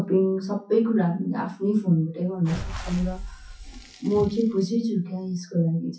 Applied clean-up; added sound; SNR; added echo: classical method WPE with log-MMSE.